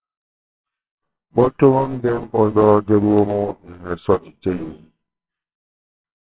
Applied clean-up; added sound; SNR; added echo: neural separator model SepFormer WHAMR!.